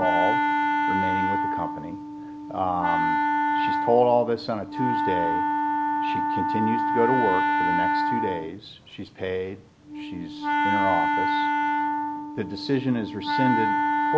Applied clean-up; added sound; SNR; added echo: none; Wind instrument, woodwind instrument; -3 dB; none.